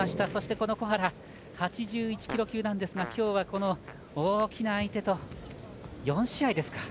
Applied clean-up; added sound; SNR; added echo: none; Fart; 17 dB; none.